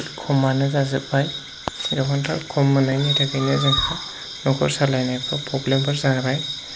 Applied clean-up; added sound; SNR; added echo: none; Bass drum; 20 dB; none.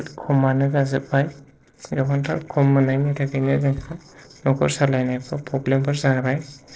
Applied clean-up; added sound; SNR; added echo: neural separator model SepFormer DNS4.